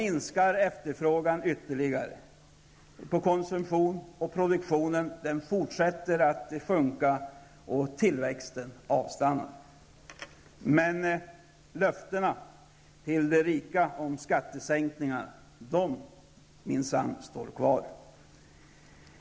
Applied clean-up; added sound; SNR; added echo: none; none; none; none.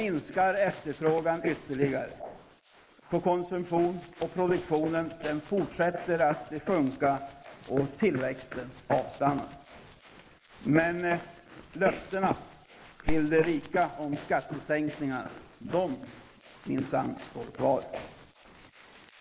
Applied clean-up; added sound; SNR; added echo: neural mask model Resemble Enhance denoiser.